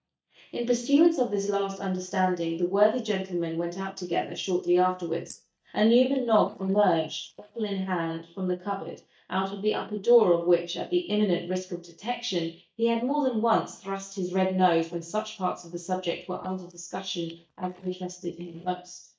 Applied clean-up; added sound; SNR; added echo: neural mask model DeepFilterNet 3.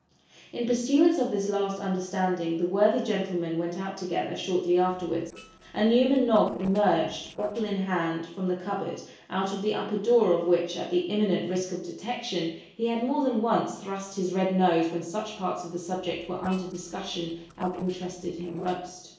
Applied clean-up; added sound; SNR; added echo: neural separator model SepFormer DNS4.